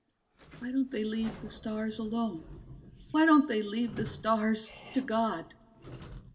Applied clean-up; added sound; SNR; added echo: none; Squeak / Sliding door; 17 dB; reverberation time 1.0 s.